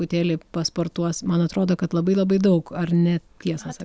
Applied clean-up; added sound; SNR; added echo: none; none; none; none.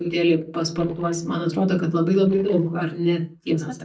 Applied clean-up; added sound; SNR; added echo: neural mask model DeepFilterNet 3.